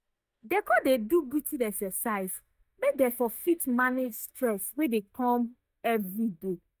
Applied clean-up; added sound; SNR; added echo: neural mask model DeepFilterNet 3.